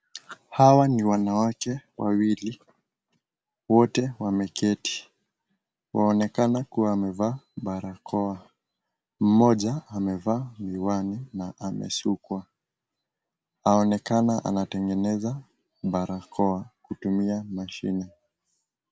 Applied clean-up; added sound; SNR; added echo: none; none; none; none.